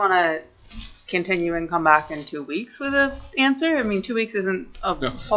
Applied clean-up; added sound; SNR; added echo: classical method log-MMSE.